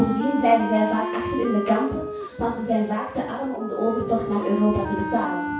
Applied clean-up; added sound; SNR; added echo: none; Wind instrument, woodwind instrument; 6 dB; reverberation time 0.7 s.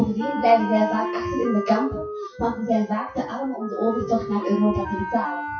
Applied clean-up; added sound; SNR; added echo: classical method WPE with log-MMSE.